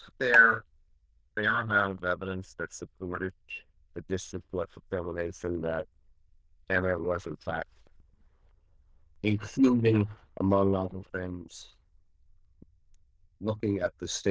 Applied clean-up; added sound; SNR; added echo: neural diffusion model UNIVERSE++.